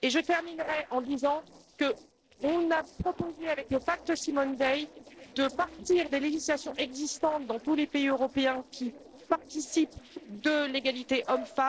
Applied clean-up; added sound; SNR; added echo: neural separator model SepFormer DNS4.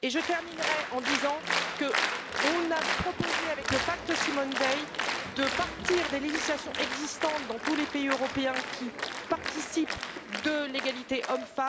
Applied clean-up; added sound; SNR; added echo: none; Applause; 1 dB; none.